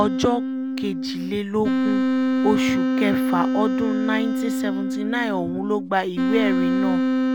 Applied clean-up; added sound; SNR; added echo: none; Wind instrument, woodwind instrument; -3 dB; none.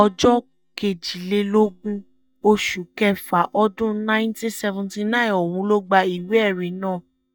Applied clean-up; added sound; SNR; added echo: neural mask model DeepFilterNet 3.